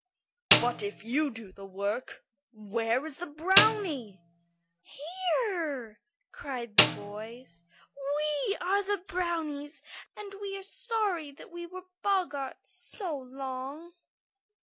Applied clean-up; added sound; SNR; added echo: none; Snare drum; -4 dB; none.